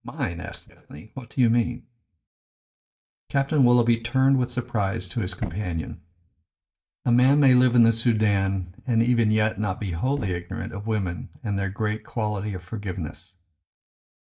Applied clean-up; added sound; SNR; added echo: neural mask model DeepFilterNet 3.